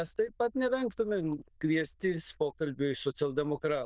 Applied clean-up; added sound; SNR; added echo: neural diffusion model UNIVERSE++.